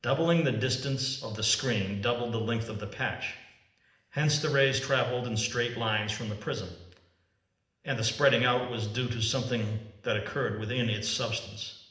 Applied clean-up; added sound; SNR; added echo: none; none; none; reverberation time 0.8 s.